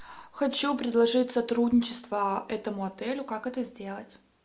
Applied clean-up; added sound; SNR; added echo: none; none; none; none.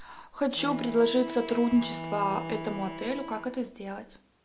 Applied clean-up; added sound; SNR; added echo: none; Bowed string instrument; 10 dB; none.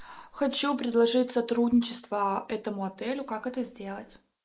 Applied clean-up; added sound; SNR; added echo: neural mask model Resemble Enhance denoiser.